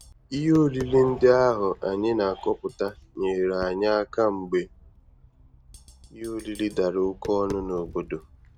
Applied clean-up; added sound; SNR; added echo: none; Tap; 19 dB; none.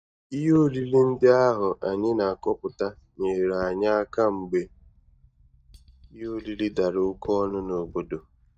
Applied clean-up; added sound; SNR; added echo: neural mask model DeepFilterNet 3.